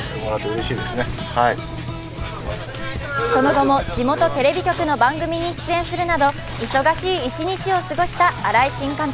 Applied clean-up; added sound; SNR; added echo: none; Writing; 11 dB; none.